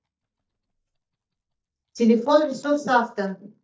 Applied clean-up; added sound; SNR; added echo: neural mask model DeepFilterNet 3.